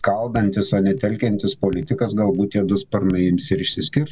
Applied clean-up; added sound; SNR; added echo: none; Raindrop / Drip; 20 dB; none.